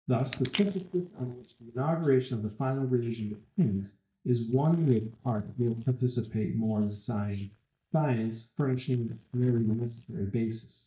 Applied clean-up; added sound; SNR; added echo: neural mask model DeepFilterNet 3.